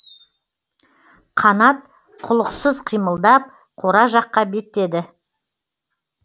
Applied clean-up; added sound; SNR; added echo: none; none; none; none.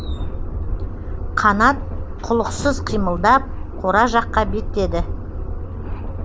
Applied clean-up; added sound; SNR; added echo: none; Subway, metro, underground; 4 dB; none.